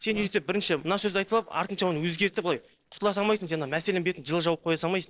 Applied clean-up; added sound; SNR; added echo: neural separator model SepFormer DNS4.